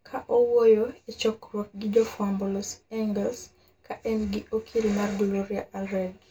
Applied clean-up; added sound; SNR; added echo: none; none; none; reverberation time 0.2 s.